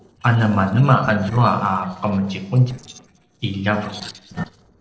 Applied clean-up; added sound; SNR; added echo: neural separator model SepFormer DNS4.